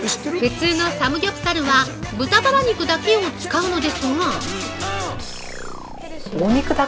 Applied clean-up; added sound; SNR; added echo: none; Livestock, farm animals, working animals; 11 dB; none.